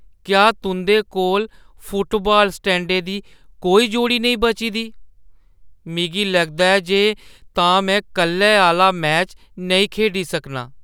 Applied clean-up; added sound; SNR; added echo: none; none; none; none.